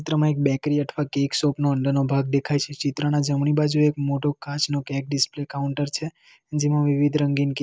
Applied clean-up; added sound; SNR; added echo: none; none; none; none.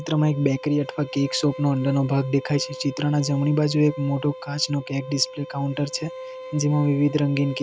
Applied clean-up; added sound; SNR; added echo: none; Bowed string instrument; 15 dB; none.